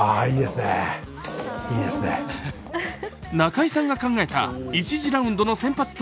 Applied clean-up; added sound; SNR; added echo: none; none; none; none.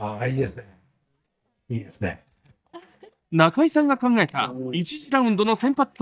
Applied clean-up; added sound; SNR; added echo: neural mask model DeepFilterNet 3.